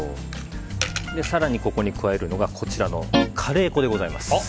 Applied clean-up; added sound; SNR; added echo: none; Guitar; -1 dB; none.